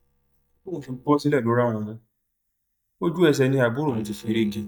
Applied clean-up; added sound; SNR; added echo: neural mask model DeepFilterNet 3.